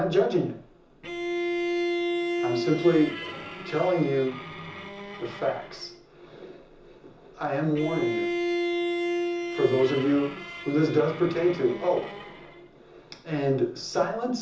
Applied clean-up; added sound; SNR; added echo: none; Bowed string instrument; 5 dB; reverberation time 0.6 s.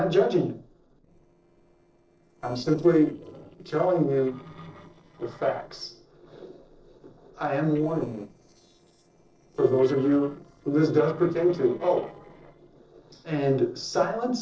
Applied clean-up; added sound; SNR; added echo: neural separator model SepFormer DNS4.